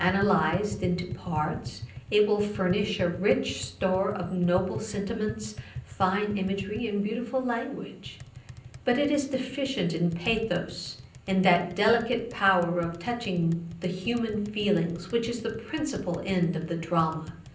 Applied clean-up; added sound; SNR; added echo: none; Tap; 15 dB; reverberation time 0.6 s.